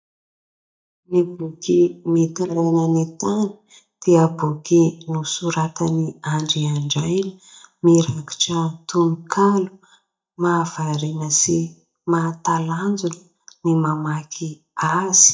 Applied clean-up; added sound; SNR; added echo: neural mask model DeepFilterNet 3.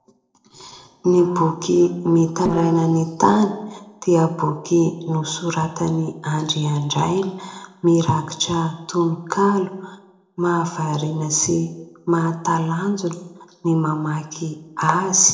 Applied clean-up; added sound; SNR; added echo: neural separator model SepFormer DNS4.